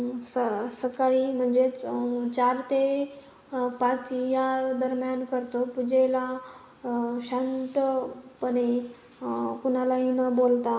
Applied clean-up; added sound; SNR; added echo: none; none; none; none.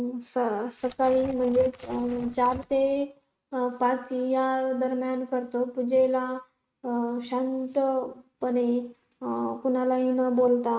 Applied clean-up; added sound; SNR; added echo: neural mask model RNNoise.